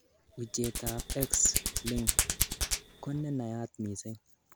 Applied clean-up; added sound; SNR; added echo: none; Hands; -1 dB; none.